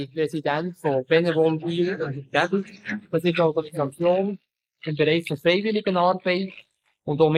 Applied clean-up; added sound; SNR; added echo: neural mask model Resemble Enhance denoiser.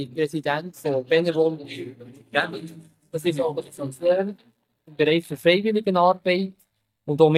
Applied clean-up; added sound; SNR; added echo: neural mask model DeepFilterNet 3.